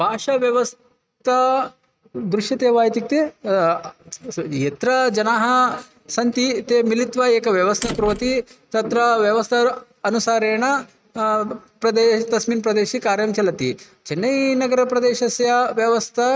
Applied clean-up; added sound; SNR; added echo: neural mask model RNNoise.